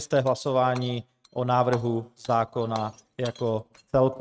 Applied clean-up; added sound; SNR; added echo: neural mask model RNNoise.